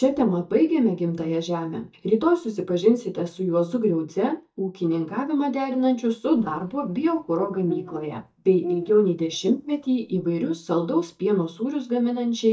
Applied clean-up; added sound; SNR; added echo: neural mask model DeepFilterNet 3.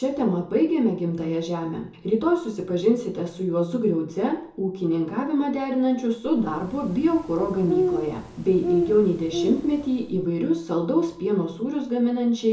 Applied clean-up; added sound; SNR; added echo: none; Bird; 6 dB; reverberation time 0.6 s.